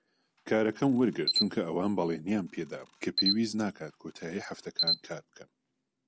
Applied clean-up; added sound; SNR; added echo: none; Camera; 4 dB; none.